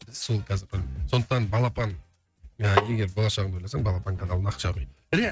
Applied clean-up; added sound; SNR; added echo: neural mask model RNNoise.